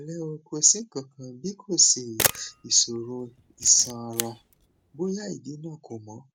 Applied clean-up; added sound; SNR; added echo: none; Camera; 6 dB; none.